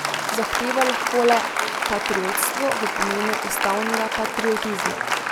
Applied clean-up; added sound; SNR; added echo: none; Applause; -1 dB; none.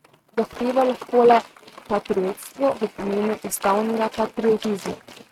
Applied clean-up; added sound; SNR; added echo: neural mask model RNNoise.